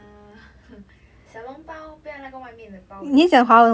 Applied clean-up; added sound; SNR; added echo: none; none; none; none.